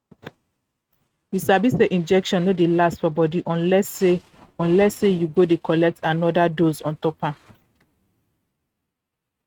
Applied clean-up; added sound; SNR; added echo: neural mask model RNNoise.